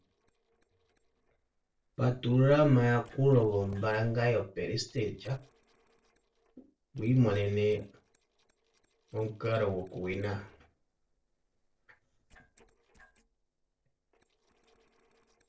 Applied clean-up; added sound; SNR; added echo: neural separator model SepFormer DNS4.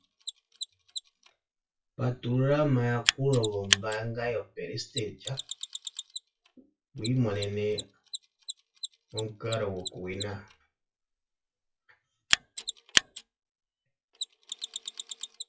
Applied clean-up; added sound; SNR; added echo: classical method WPE with log-MMSE.